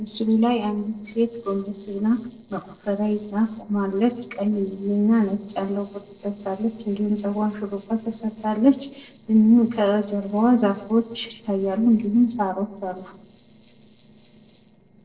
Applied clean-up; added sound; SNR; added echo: neural separator model SepFormer DNS4.